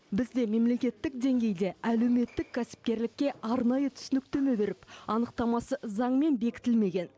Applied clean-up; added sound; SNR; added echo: none; none; none; none.